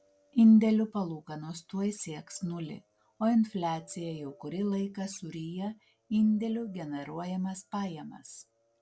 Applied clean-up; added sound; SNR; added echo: none; none; none; none.